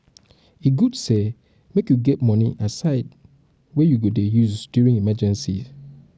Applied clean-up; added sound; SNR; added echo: none; none; none; none.